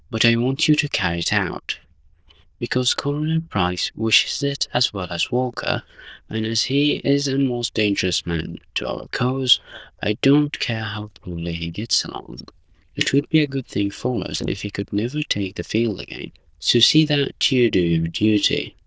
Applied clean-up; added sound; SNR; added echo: neural diffusion model UNIVERSE++.